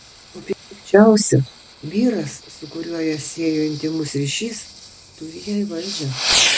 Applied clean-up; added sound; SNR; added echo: none; Fireworks; 6 dB; none.